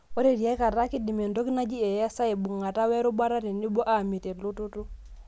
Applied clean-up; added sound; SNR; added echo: none; none; none; none.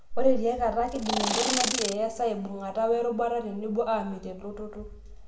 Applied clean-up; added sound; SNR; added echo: none; Insect; 1 dB; reverberation time 0.8 s.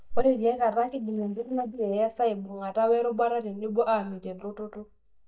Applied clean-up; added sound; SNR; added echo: neural mask model DeepFilterNet 3.